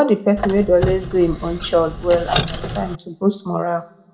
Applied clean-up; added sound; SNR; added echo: none; Squeak; 6 dB; reverberation time 1.5 s.